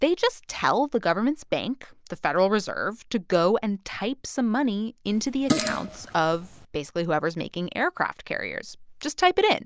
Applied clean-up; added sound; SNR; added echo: none; Fart; 5 dB; none.